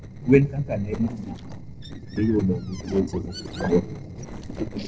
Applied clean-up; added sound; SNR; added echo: neural separator model SepFormer DNS4.